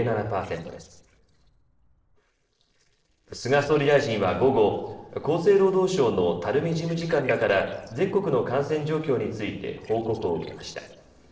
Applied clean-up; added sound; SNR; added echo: neural separator model SepFormer DNS4.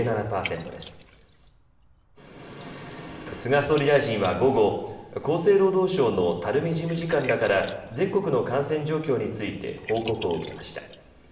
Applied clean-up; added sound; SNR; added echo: none; Liquid; 18 dB; reverberation time 1.1 s.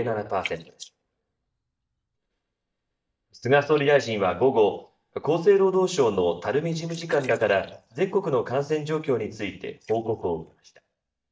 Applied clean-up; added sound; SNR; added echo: neural mask model DeepFilterNet 3.